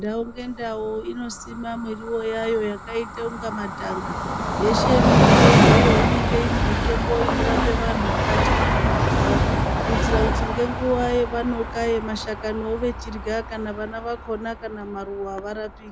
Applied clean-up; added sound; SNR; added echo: none; Train; -5 dB; none.